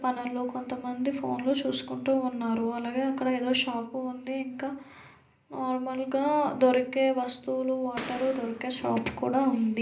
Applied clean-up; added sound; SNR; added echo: none; Boom; 12 dB; reverberation time 0.5 s.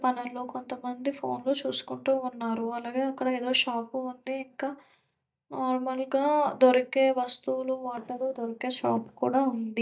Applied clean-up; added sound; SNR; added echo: neural mask model DeepFilterNet 3.